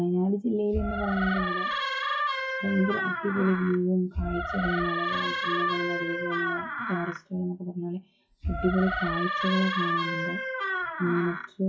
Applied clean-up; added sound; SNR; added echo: classical method WPE with log-MMSE.